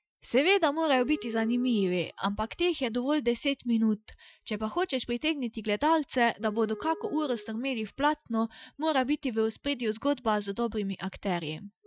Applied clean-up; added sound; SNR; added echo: classical method Wiener filter.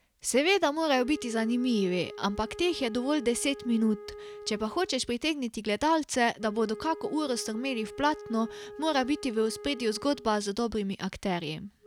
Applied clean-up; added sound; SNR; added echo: none; Wind instrument, woodwind instrument; 16 dB; none.